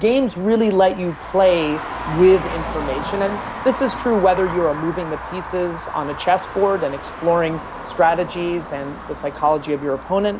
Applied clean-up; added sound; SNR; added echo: none; Traffic noise, roadway noise; 11 dB; none.